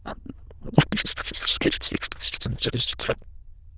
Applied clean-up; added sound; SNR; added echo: neural diffusion model UNIVERSE++.